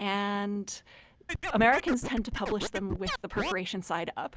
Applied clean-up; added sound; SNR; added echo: none; Scratching (performance technique); 4 dB; none.